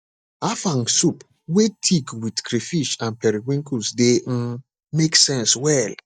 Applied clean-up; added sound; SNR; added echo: neural mask model DeepFilterNet 3.